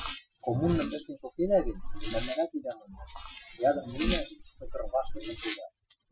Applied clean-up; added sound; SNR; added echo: classical method Wiener filter.